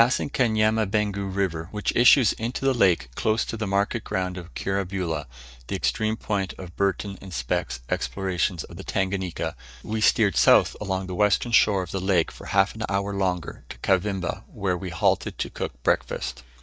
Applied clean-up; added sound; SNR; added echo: neural mask model DeepFilterNet 3.